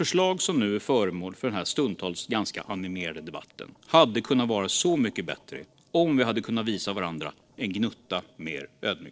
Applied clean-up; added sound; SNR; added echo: neural separator model SepFormer DNS4.